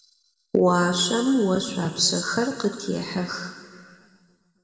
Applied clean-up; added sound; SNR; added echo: none; none; none; reverberation time 2.1 s.